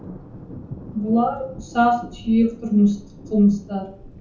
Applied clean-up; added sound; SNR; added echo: none; Thunder; 17 dB; reverberation time 0.6 s.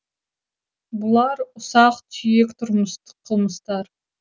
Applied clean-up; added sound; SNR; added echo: none; none; none; none.